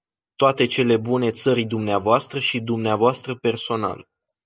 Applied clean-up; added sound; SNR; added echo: none; none; none; none.